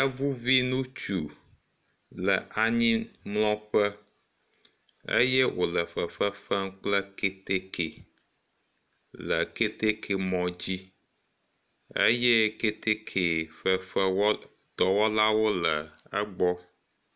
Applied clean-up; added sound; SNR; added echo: none; none; none; none.